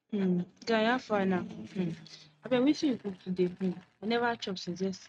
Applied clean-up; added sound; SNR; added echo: neural mask model RNNoise.